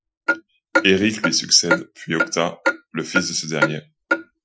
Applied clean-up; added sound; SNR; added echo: classical method Wiener filter.